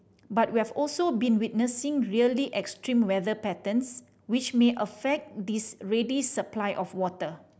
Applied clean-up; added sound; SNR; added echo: none; none; none; none.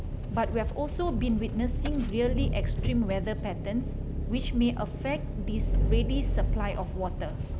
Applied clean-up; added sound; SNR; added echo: none; Engine; -2 dB; none.